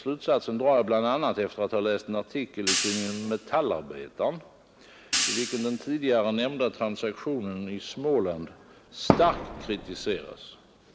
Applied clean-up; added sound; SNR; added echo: none; Hi-hat + Fireworks; 3 dB; none.